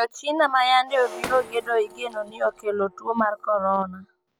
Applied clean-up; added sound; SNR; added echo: none; Shatter; 17 dB; none.